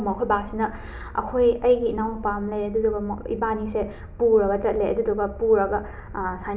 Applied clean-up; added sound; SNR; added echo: none; none; none; reverberation time 2.0 s.